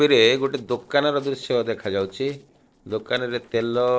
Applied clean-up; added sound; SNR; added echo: neural separator model SepFormer DNS4.